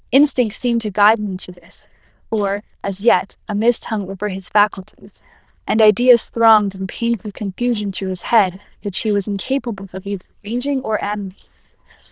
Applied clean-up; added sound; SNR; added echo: neural diffusion model UNIVERSE++.